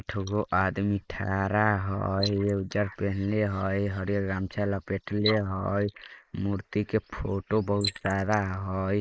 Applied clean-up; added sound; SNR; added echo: neural mask model Resemble Enhance denoiser.